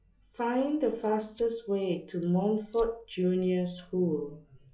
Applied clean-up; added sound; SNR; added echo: classical method log-MMSE.